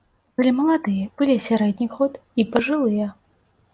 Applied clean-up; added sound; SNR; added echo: none; none; none; none.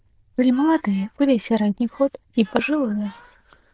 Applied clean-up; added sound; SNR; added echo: neural diffusion model UNIVERSE++.